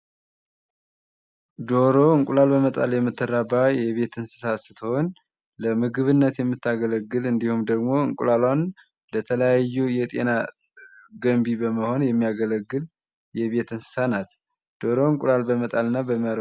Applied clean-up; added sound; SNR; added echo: none; none; none; none.